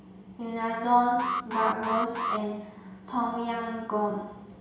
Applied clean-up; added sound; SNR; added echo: none; Alarm; 3 dB; reverberation time 1.0 s.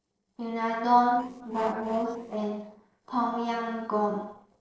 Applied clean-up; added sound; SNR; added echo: neural separator model SepFormer DNS4.